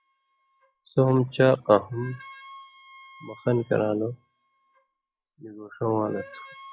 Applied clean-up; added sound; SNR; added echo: classical method log-MMSE.